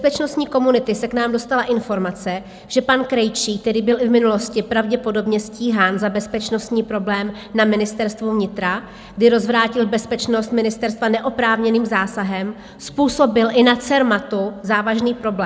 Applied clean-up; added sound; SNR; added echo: none; none; none; none.